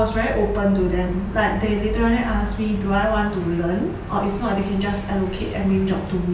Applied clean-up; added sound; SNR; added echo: none; none; none; none.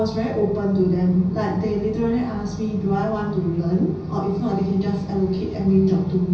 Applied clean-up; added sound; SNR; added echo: none; none; none; reverberation time 0.5 s.